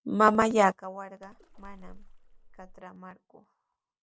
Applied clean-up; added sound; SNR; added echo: none; Splash, splatter; 18 dB; none.